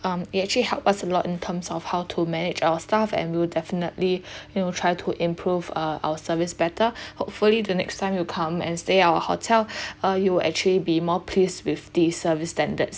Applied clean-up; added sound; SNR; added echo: none; none; none; none.